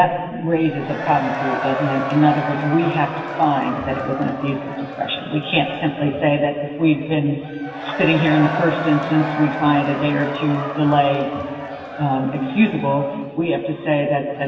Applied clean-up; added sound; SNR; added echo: none; Crowd / Cheering; 9 dB; reverberation time 2.6 s.